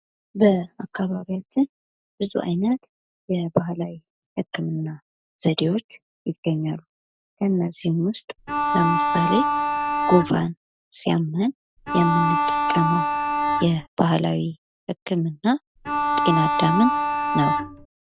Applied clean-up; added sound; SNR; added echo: none; Bowed string instrument; -2 dB; none.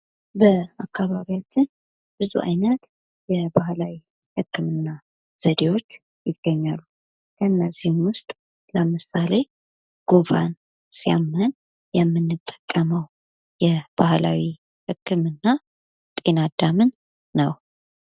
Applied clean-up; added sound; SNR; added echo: none; none; none; none.